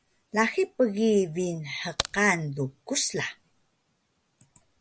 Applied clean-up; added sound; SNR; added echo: none; Crack; 6 dB; none.